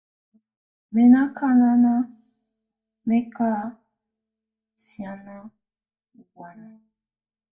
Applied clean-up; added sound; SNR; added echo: neural mask model DeepFilterNet 3.